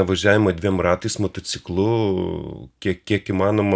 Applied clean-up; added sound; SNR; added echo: none; none; none; none.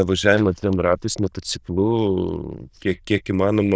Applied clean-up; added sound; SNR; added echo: neural diffusion model UNIVERSE++.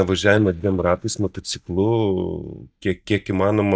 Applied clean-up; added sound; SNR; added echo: neural mask model DeepFilterNet 3.